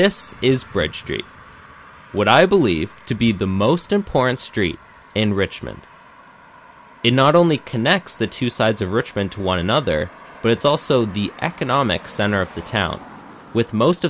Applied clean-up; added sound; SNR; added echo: none; none; none; none.